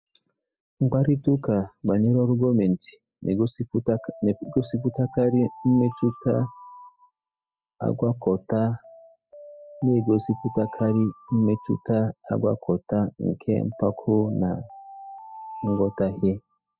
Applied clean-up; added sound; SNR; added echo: classical method spectral subtraction.